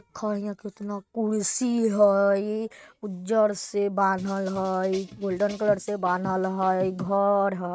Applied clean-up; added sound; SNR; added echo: neural mask model RNNoise.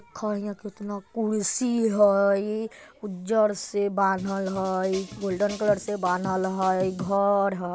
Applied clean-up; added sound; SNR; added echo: none; Drum kit; 15 dB; none.